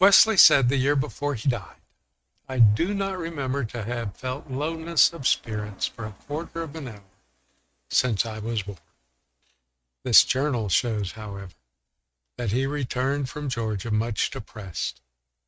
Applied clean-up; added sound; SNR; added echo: neural mask model RNNoise.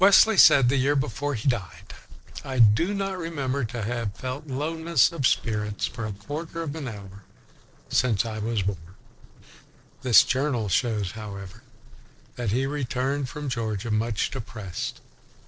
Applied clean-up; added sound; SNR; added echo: neural separator model SepFormer DNS4.